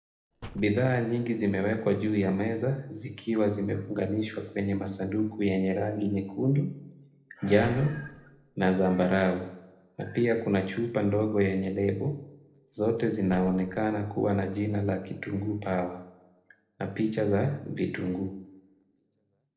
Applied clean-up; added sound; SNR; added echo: neural separator model SepFormer DNS4.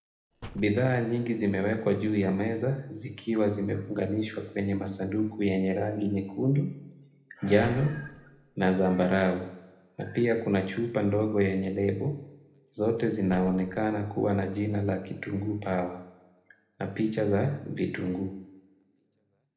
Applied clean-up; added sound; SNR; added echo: none; Slam; 19 dB; reverberation time 0.8 s.